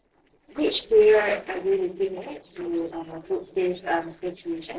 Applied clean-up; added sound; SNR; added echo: neural separator model SepFormer DNS4.